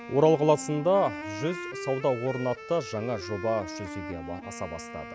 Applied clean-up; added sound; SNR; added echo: none; Wind instrument, woodwind instrument; 11 dB; none.